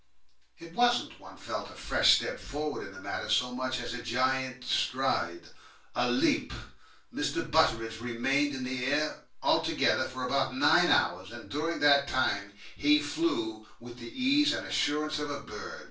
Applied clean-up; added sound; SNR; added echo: none; none; none; reverberation time 0.3 s.